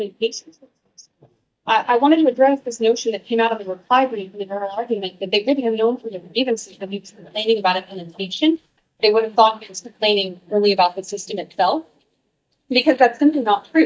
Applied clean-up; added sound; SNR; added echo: neural mask model DeepFilterNet 3.